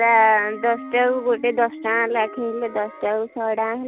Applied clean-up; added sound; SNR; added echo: none; Wind instrument, woodwind instrument + Squeak; 17 dB; none.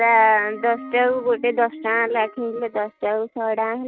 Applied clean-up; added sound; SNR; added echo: neural mask model RNNoise.